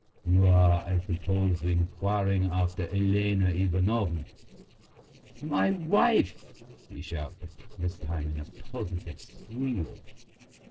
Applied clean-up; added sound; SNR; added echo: neural separator model SepFormer DNS4.